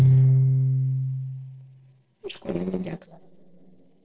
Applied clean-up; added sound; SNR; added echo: neural separator model SepFormer DNS4.